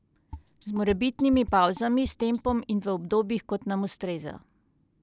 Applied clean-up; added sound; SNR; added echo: none; Drum kit; 15 dB; none.